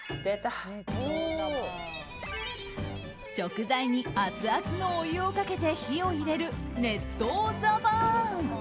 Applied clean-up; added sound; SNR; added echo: none; Subway, metro, underground + Bowed string instrument; 17 dB; none.